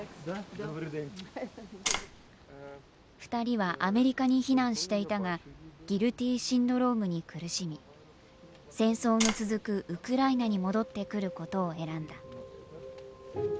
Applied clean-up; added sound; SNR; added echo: none; Tap; 2 dB; none.